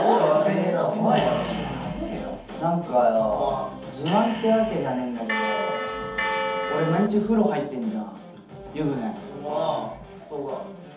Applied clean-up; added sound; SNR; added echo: none; Bell; 3 dB; reverberation time 0.6 s.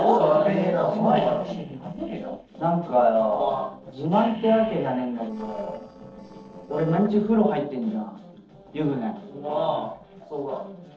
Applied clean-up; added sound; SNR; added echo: neural separator model SepFormer DNS4.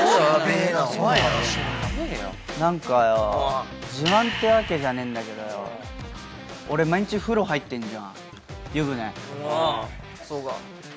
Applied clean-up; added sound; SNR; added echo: none; none; none; none.